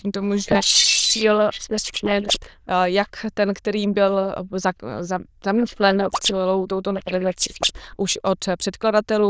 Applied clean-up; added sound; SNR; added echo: neural diffusion model UNIVERSE++.